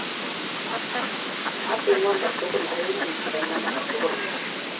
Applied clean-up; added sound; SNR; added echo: none; Fowl; -1 dB; reverberation time 0.3 s.